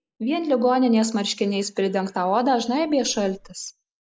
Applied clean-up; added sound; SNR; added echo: neural mask model Resemble Enhance denoiser.